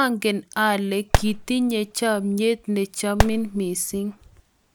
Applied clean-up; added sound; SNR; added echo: none; Fireworks; 2 dB; none.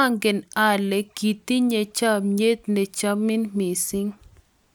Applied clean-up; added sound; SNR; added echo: none; none; none; none.